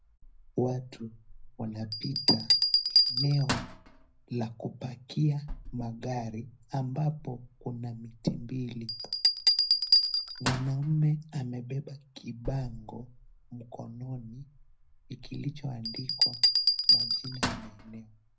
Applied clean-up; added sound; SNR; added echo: none; Bell; -3 dB; reverberation time 0.4 s.